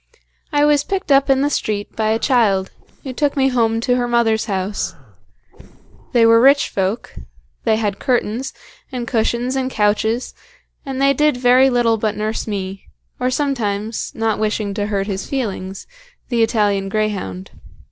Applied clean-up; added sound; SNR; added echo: neural separator model SepFormer DNS4.